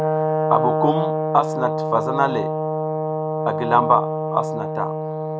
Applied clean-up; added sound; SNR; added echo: none; Brass instrument; -1 dB; none.